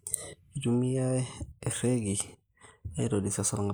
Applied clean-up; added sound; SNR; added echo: neural mask model Resemble Enhance denoiser.